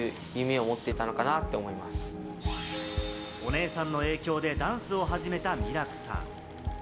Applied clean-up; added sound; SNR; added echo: none; Bicycle; 13 dB; none.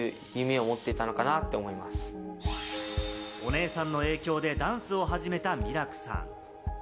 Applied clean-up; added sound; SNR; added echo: none; none; none; none.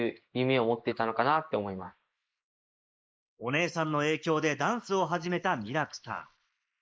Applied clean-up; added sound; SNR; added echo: neural mask model Resemble Enhance denoiser.